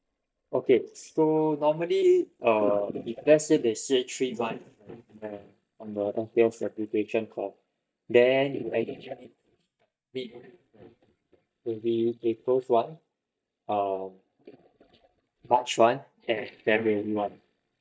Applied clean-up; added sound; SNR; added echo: neural mask model DeepFilterNet 3.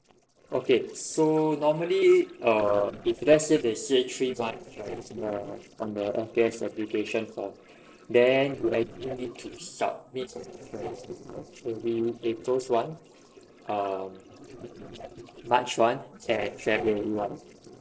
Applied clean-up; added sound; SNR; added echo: neural separator model SepFormer DNS4.